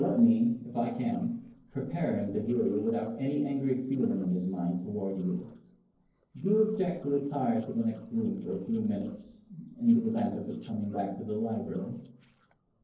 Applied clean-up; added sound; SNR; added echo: neural separator model SepFormer DNS4.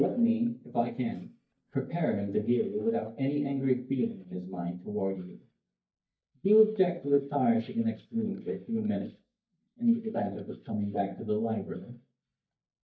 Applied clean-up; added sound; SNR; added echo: neural mask model DeepFilterNet 3.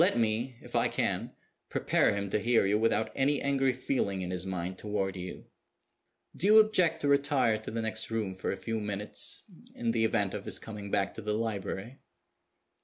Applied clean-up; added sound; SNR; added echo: none; none; none; none.